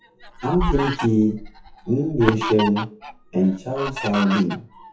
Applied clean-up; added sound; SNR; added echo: classical method WPE with log-MMSE.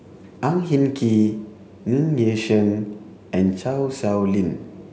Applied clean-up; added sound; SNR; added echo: none; none; none; none.